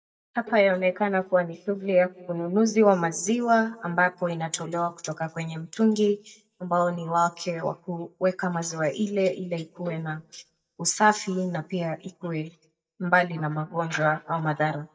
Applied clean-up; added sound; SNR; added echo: neural mask model DeepFilterNet 3.